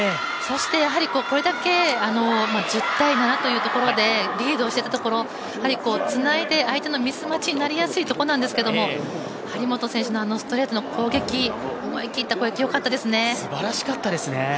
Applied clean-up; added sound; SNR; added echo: none; none; none; none.